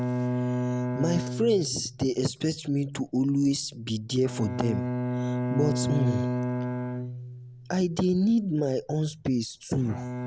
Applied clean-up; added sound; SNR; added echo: none; Bowed string instrument; 4 dB; none.